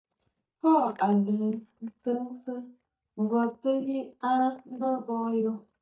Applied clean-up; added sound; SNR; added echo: neural mask model DeepFilterNet 3.